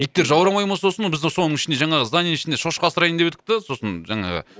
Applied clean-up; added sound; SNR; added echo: none; none; none; none.